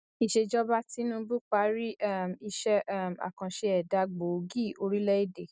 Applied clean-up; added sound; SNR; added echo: none; none; none; none.